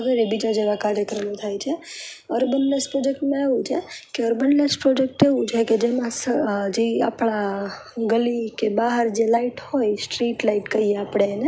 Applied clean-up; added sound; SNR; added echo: none; none; none; none.